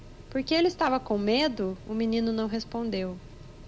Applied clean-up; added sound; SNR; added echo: none; Mechanical fan; 17 dB; none.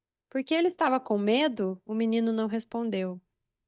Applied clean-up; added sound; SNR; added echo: neural mask model DeepFilterNet 3.